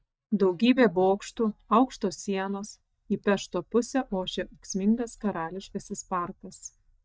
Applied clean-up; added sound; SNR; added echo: neural mask model DeepFilterNet 3.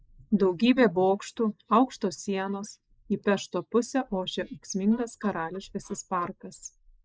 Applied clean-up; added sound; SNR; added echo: neural mask model Resemble Enhance denoiser.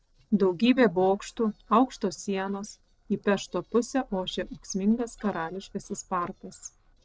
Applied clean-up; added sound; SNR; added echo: neural separator model SepFormer DNS4.